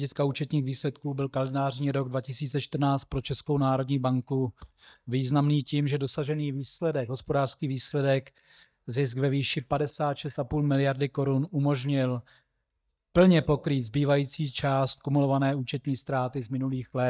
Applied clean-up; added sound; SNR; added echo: neural mask model DeepFilterNet 3.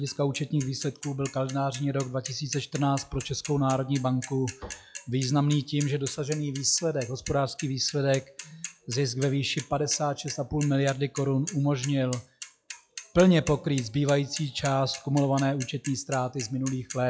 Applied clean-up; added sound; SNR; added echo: classical method log-MMSE.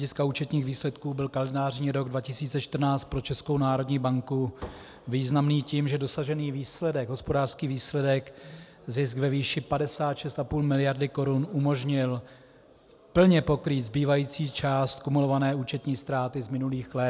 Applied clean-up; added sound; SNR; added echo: none; none; none; none.